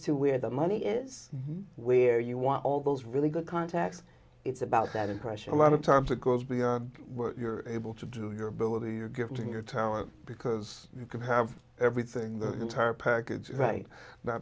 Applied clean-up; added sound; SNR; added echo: none; none; none; none.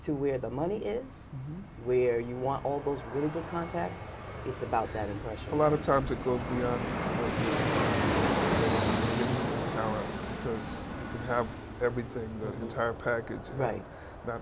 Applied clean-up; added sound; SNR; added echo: none; Fixed-wing aircraft, airplane; 1 dB; none.